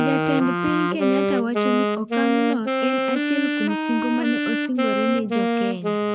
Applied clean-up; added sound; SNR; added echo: none; Wind instrument, woodwind instrument; -2 dB; none.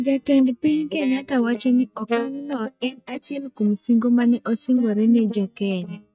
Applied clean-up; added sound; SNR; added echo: neural mask model DeepFilterNet 3.